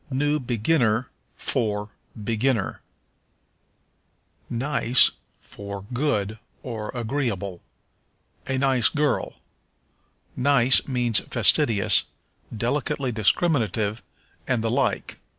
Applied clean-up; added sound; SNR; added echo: none; none; none; none.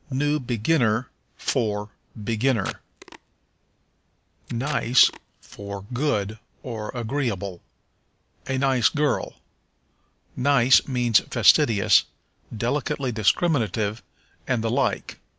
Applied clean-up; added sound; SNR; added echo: none; Packing tape, duct tape; 16 dB; none.